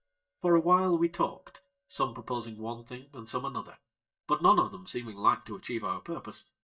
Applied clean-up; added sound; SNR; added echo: neural mask model DeepFilterNet 3.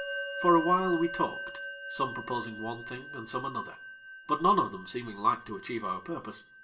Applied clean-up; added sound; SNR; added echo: none; Musical instrument; 10 dB; reverberation time 0.4 s.